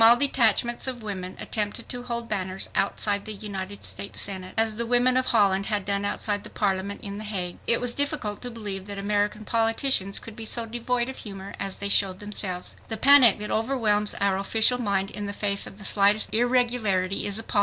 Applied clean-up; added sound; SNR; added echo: none; none; none; none.